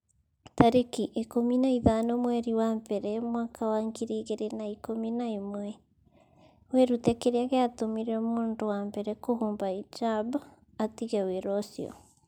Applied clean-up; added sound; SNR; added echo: none; none; none; none.